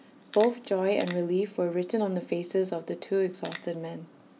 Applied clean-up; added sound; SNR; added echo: none; Crackle; 14 dB; none.